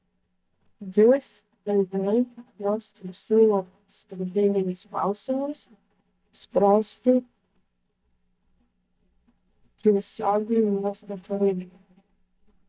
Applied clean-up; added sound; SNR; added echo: neural mask model DeepFilterNet 3.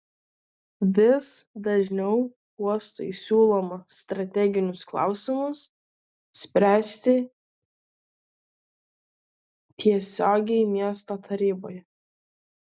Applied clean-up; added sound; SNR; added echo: none; none; none; none.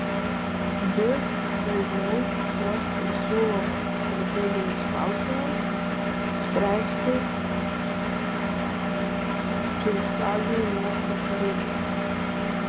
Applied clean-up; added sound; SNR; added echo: none; Engine; -5 dB; none.